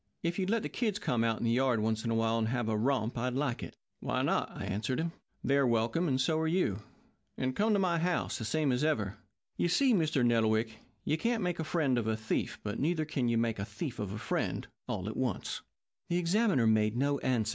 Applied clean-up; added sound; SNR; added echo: none; none; none; none.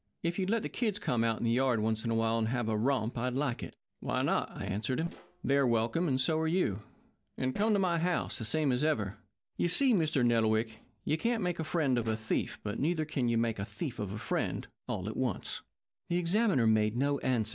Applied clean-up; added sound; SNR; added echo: neural separator model SepFormer DNS4.